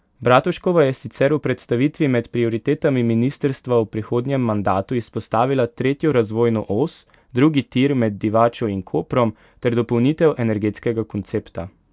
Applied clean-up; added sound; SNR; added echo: none; none; none; none.